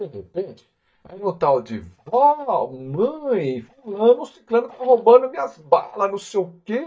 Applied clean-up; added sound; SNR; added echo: neural mask model DeepFilterNet 3.